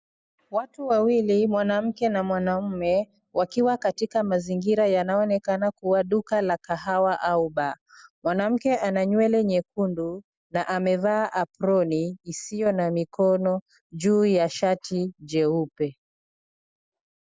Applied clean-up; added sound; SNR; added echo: none; none; none; none.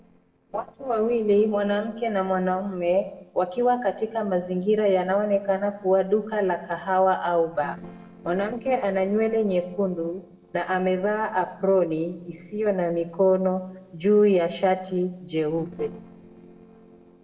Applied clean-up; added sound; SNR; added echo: neural separator model SepFormer DNS4.